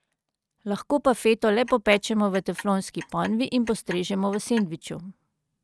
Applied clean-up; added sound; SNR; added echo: neural mask model RNNoise.